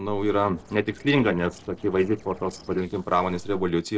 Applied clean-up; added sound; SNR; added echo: neural separator model SepFormer DNS4.